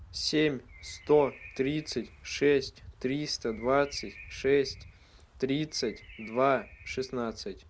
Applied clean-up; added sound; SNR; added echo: none; Bird + Wind; 19 dB; none.